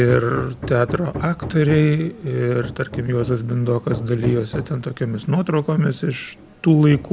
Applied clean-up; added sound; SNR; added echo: none; Hammer; 14 dB; none.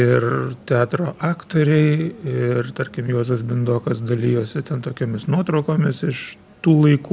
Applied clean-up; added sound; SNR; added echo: none; none; none; none.